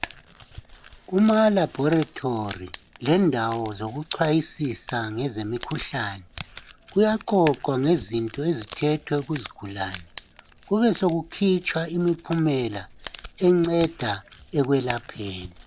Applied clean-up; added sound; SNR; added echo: none; Crumpling, crinkling; 18 dB; none.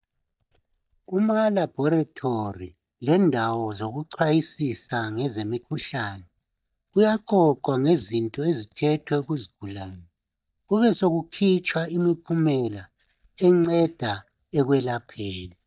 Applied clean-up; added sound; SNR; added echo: neural mask model DeepFilterNet 3.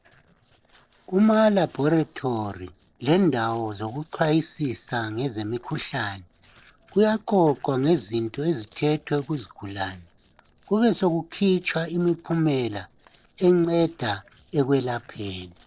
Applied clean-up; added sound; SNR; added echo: neural separator model SepFormer DNS4.